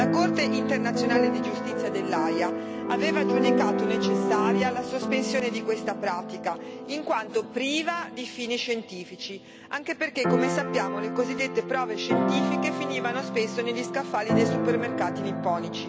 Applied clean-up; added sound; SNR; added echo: none; Keyboard (musical) + Bowed string instrument; -2 dB; none.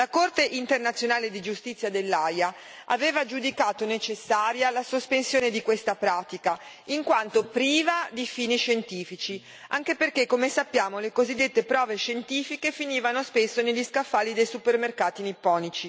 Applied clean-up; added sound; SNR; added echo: none; none; none; none.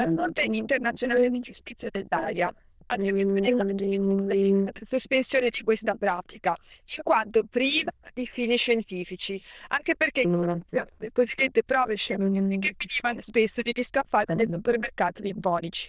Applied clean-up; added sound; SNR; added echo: neural diffusion model UNIVERSE++.